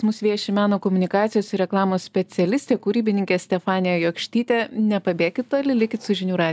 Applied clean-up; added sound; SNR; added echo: none; none; none; none.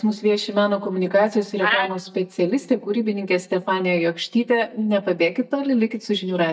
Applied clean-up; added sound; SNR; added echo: neural mask model DeepFilterNet 3.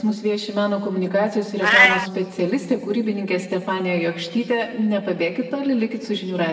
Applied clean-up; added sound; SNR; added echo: none; Meow; 4 dB; reverberation time 1.6 s.